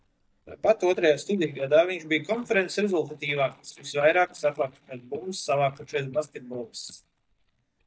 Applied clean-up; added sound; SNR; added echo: neural mask model DeepFilterNet 3.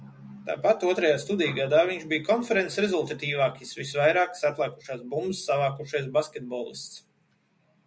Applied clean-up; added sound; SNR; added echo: none; none; none; none.